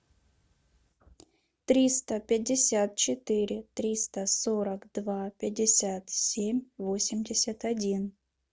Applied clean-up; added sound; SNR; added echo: none; none; none; none.